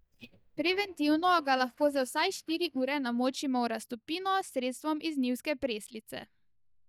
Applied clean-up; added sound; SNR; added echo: neural mask model DeepFilterNet 3.